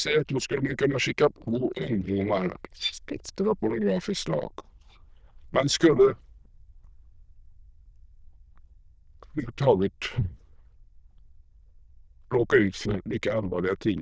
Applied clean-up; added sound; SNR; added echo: neural diffusion model UNIVERSE++.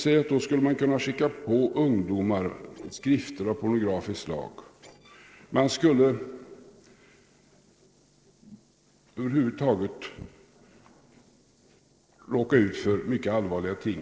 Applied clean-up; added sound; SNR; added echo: neural separator model SepFormer DNS4.